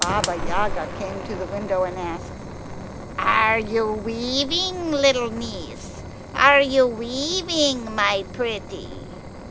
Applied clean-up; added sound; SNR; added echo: none; Fire; 9 dB; none.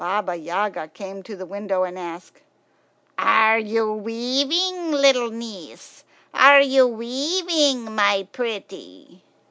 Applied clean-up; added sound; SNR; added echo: none; none; none; none.